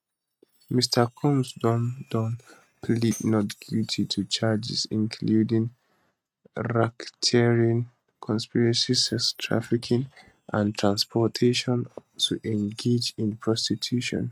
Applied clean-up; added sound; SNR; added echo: neural mask model RNNoise.